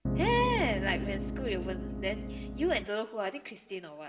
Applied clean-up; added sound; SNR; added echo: none; Piano; 1 dB; reverberation time 1.9 s.